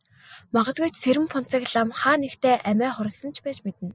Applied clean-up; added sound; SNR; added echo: none; none; none; none.